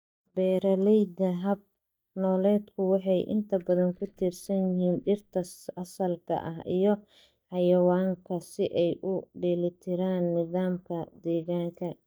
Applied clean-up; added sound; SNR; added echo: neural mask model DeepFilterNet 3.